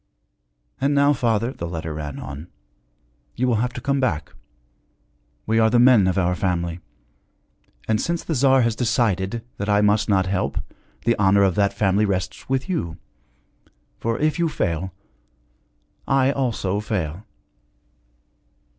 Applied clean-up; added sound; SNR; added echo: none; none; none; none.